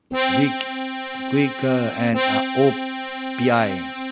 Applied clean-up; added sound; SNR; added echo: none; Accordion; 3 dB; none.